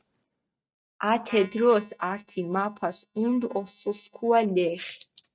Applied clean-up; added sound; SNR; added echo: neural mask model DeepFilterNet 3.